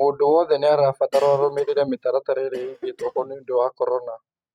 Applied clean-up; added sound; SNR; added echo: neural mask model RNNoise.